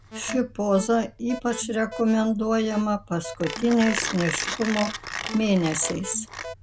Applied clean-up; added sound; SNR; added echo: none; Mechanisms + Alarm; 9 dB; none.